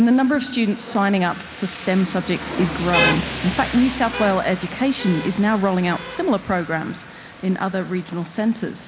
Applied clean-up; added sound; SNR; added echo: none; Rain; 9 dB; none.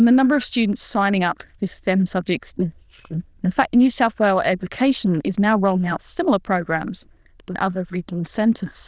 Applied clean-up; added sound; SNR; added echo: neural diffusion model UNIVERSE++.